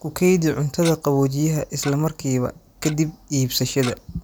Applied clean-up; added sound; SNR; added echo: none; Tick-tock; 18 dB; none.